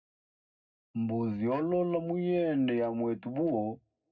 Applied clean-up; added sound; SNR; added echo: none; none; none; reverberation time 0.3 s.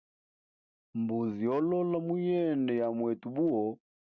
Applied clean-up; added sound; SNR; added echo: none; none; none; none.